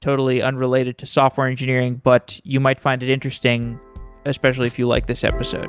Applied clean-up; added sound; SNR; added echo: none; none; none; none.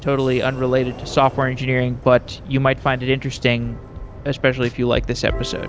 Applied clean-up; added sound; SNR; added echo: none; Sliding door; 15 dB; none.